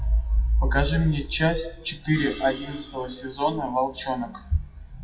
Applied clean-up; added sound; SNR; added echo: classical method WPE with log-MMSE.